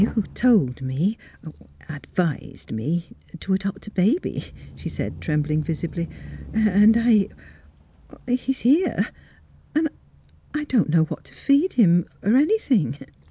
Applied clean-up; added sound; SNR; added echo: none; Engine starting / Accelerating, revving, vroom / Motor vehicle (road); 19 dB; none.